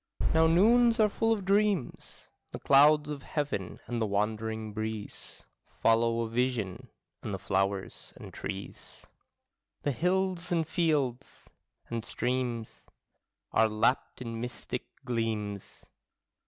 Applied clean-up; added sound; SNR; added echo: none; Boom; 3 dB; none.